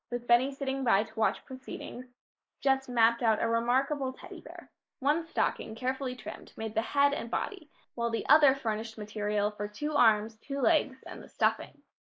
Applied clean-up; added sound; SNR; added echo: neural mask model Resemble Enhance denoiser.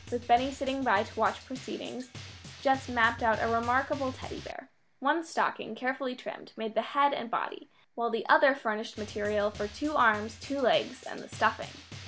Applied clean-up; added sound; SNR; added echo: none; Drum; 18 dB; none.